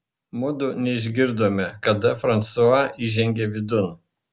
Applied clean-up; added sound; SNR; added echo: none; none; none; none.